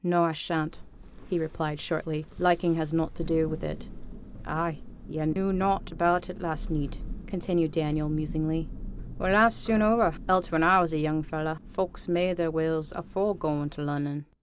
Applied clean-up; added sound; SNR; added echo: none; Thunder; 12 dB; none.